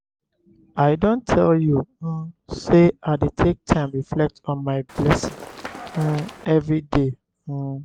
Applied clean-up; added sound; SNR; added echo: none; Run; 15 dB; none.